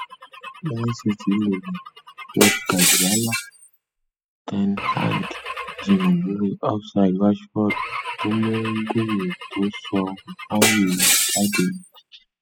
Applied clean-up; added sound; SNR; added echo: classical method spectral subtraction.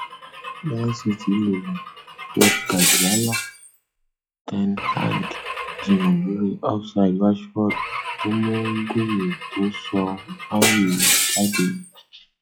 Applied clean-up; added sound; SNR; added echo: classical method log-MMSE.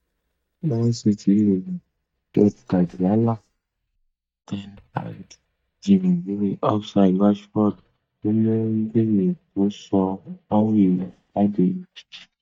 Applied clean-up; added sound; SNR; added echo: neural mask model DeepFilterNet 3.